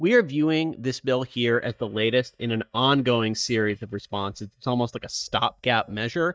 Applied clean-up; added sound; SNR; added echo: neural mask model DeepFilterNet 3.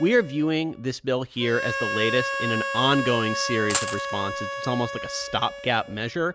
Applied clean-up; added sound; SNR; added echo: none; Harmonica + Coin (dropping); 5 dB; none.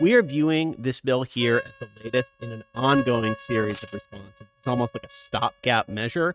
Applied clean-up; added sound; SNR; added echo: neural mask model RNNoise.